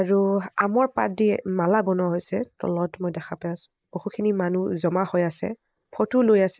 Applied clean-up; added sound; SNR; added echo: neural mask model Resemble Enhance denoiser.